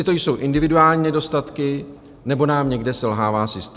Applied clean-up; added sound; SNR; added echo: none; none; none; none.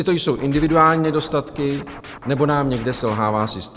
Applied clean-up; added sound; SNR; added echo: none; Scratching (performance technique); 18 dB; none.